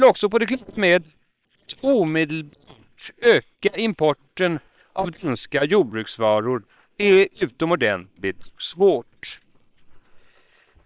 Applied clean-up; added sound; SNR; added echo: neural separator model SepFormer WHAM!.